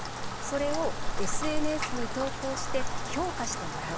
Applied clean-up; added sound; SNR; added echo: none; Rain; -4 dB; none.